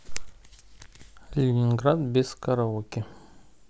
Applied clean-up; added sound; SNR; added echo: none; none; none; none.